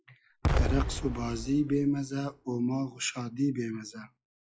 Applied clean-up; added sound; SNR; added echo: classical method log-MMSE.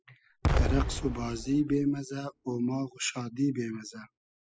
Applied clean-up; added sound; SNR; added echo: classical method spectral subtraction.